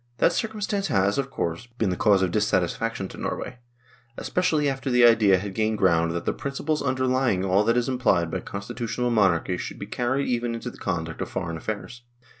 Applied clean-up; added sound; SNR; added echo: none; none; none; none.